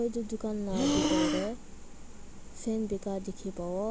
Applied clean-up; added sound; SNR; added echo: none; Breathing; -3 dB; none.